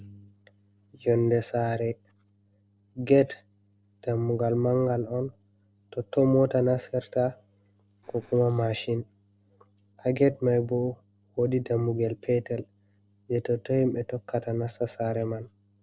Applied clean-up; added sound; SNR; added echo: neural separator model SepFormer DNS4.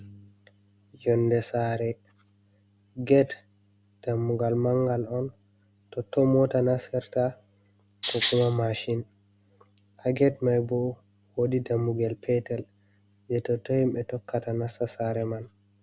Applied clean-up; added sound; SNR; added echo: none; Rattle (instrument); 4 dB; none.